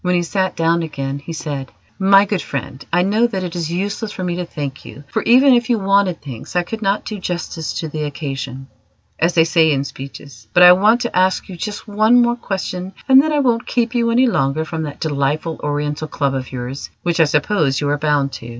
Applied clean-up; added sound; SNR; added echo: none; none; none; none.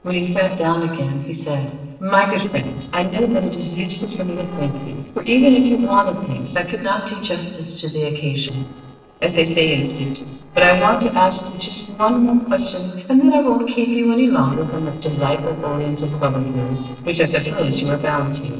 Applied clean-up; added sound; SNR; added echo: neural separator model SepFormer DNS4.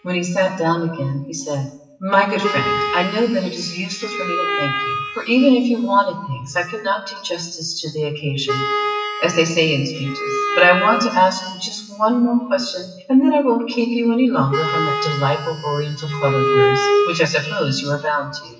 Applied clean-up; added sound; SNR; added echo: classical method WPE with log-MMSE.